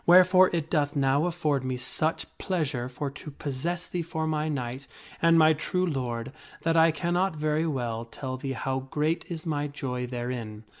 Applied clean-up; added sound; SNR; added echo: none; none; none; none.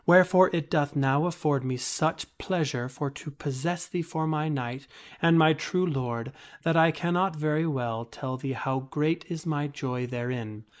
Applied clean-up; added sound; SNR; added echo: neural mask model Resemble Enhance denoiser.